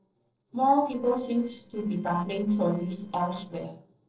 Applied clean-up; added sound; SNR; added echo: neural separator model SepFormer DNS4.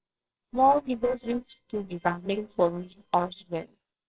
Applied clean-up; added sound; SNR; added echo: neural separator model SepFormer WHAMR!.